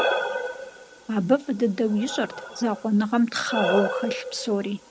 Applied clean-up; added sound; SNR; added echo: none; Breathing; 5 dB; none.